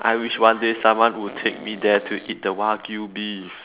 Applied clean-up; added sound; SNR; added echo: none; Fart; 18 dB; none.